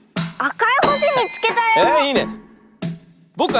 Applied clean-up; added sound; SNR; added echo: none; none; none; none.